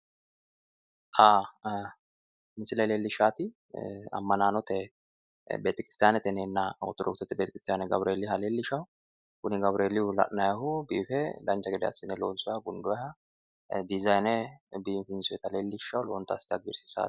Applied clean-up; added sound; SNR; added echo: none; none; none; none.